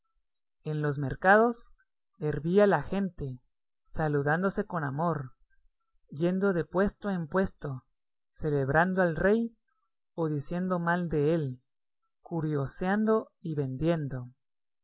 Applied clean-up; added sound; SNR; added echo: none; none; none; none.